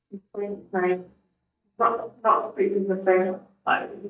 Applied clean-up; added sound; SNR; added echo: neural mask model DeepFilterNet 3.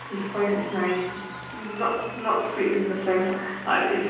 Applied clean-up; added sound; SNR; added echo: none; Applause; 13 dB; reverberation time 1.3 s.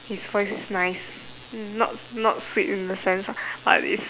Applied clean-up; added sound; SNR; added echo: none; none; none; none.